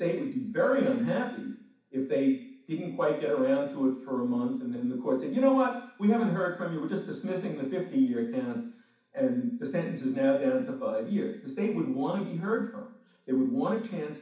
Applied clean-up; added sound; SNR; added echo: none; none; none; reverberation time 0.6 s.